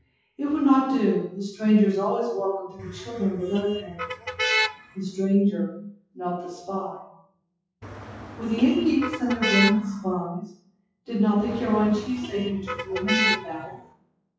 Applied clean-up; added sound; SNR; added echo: classical method WPE with log-MMSE.